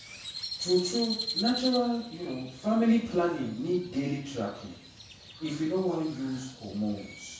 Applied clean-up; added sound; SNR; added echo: none; Crow; 10 dB; reverberation time 0.6 s.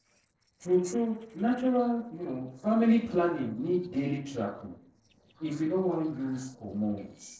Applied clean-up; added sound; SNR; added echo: neural separator model SepFormer DNS4.